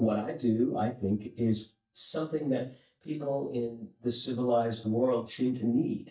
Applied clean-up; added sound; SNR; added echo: neural mask model DeepFilterNet 3.